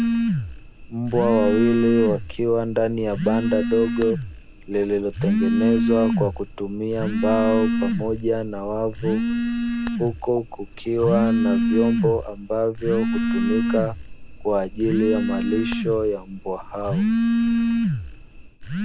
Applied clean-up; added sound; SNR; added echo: none; Telephone; 0 dB; none.